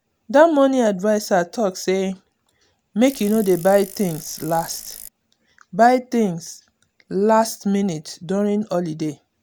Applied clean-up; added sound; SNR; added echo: none; Bicycle; 17 dB; none.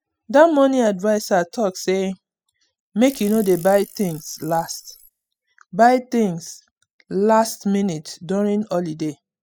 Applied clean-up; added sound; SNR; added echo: classical method spectral subtraction.